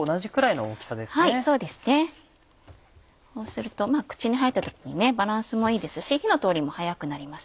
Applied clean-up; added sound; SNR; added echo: none; none; none; none.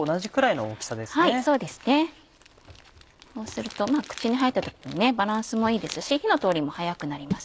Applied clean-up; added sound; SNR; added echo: none; Crumpling, crinkling; 17 dB; none.